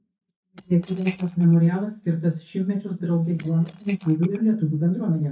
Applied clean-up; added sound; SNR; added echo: neural mask model DeepFilterNet 3.